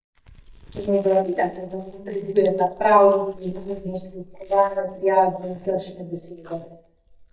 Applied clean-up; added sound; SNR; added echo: neural mask model DeepFilterNet 3.